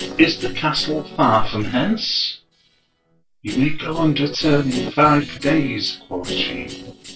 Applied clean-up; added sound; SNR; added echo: neural separator model SepFormer DNS4.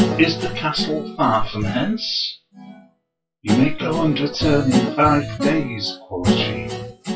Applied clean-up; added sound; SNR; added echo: classical method WPE with log-MMSE.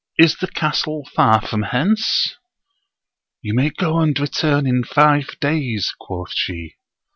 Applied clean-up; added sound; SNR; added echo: none; none; none; none.